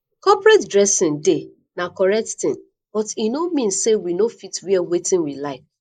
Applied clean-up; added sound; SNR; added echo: neural mask model Resemble Enhance denoiser.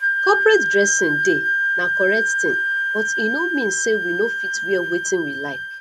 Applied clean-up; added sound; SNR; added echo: none; Wind instrument, woodwind instrument; -1 dB; none.